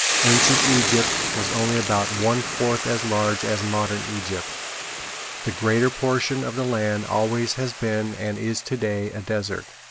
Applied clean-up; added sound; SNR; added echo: none; Boiling / Hiss; 3 dB; none.